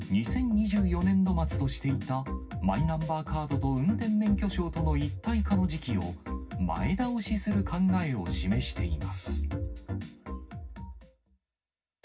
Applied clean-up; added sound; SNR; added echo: none; none; none; reverberation time 0.4 s.